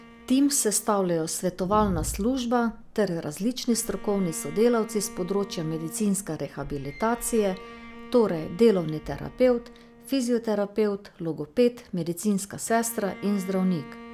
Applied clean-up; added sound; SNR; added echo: none; Bowed string instrument; 20 dB; none.